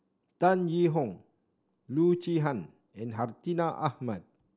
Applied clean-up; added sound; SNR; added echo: none; none; none; none.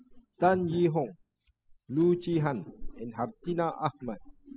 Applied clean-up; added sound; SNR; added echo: classical method spectral subtraction.